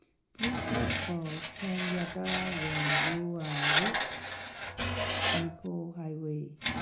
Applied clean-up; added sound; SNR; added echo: none; Screech; -5 dB; reverberation time 0.4 s.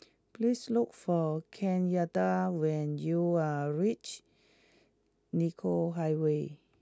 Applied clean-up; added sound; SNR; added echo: none; none; none; none.